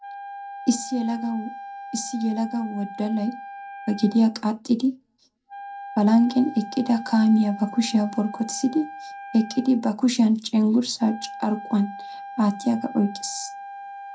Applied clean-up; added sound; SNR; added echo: none; Wind instrument, woodwind instrument; 14 dB; reverberation time 0.2 s.